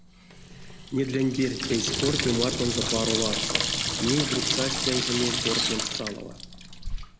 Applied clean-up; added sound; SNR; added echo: none; Sink (filling or washing) / Water tap, faucet; 0 dB; none.